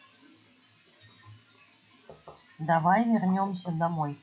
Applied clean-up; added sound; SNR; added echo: classical method log-MMSE.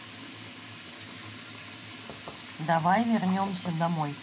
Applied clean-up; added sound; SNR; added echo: none; Knock / Wood; 19 dB; none.